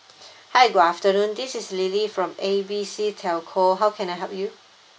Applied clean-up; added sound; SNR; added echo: none; none; none; none.